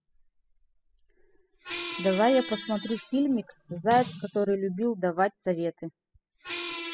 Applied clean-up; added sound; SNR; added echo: classical method spectral subtraction.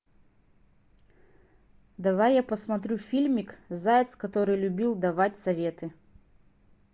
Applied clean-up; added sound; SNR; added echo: none; none; none; none.